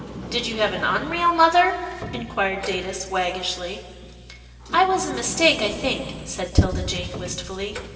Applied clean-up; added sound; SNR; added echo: none; Sliding door; 14 dB; reverberation time 2.3 s.